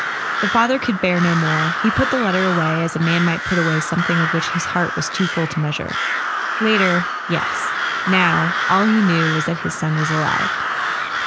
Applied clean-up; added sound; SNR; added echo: none; Crow; 2 dB; none.